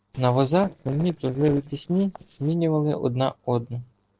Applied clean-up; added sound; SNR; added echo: neural separator model SepFormer DNS4.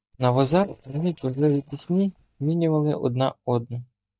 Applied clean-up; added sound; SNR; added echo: neural mask model DeepFilterNet 3.